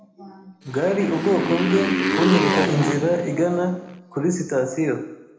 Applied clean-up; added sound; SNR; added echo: none; Motorcycle; 2 dB; reverberation time 0.9 s.